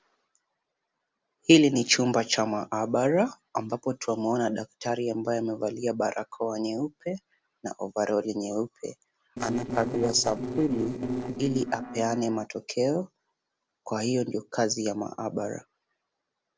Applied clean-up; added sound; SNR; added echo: neural separator model SepFormer DNS4.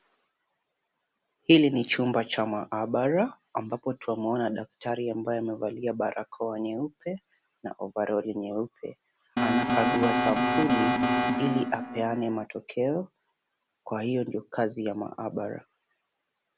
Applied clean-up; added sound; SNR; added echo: none; Alarm; -3 dB; none.